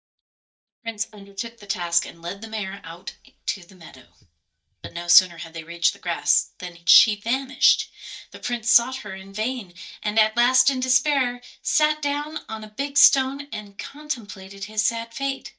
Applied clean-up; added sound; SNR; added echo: neural mask model DeepFilterNet 3.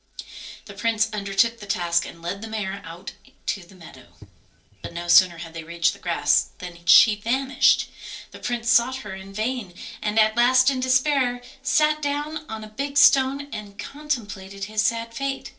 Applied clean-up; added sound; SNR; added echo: neural separator model SepFormer DNS4.